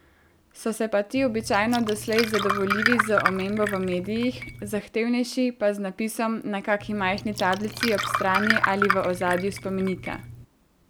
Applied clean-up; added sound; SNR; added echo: none; Glass; 3 dB; none.